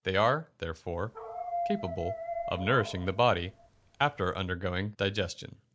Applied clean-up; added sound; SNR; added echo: none; Dog; 8 dB; none.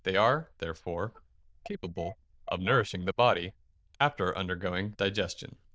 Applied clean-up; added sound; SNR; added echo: neural diffusion model UNIVERSE++.